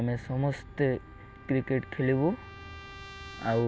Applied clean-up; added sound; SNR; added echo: none; Trumpet; 19 dB; none.